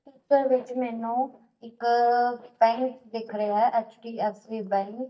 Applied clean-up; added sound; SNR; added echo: neural mask model DeepFilterNet 3.